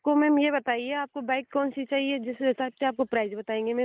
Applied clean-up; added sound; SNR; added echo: neural mask model Resemble Enhance denoiser.